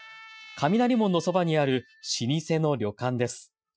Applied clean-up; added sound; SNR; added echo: classical method Wiener filter.